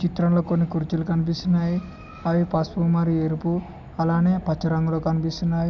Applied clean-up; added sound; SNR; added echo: none; none; none; none.